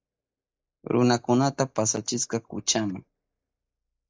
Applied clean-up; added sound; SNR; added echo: neural mask model DeepFilterNet 3.